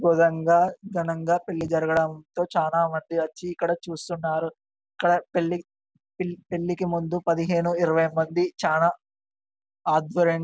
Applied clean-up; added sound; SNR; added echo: none; none; none; none.